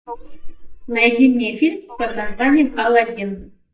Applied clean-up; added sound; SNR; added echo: neural mask model DeepFilterNet 3.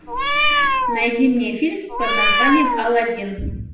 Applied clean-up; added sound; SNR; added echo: none; Meow; -2 dB; reverberation time 0.7 s.